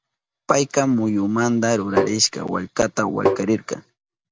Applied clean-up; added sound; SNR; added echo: none; Tap; 0 dB; none.